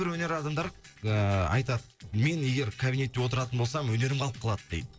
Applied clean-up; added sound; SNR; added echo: neural separator model SepFormer DNS4.